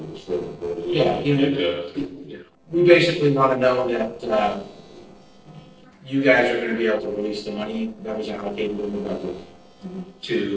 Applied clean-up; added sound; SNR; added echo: neural separator model SepFormer DNS4.